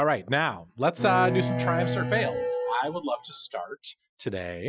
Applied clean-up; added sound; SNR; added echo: classical method Wiener filter.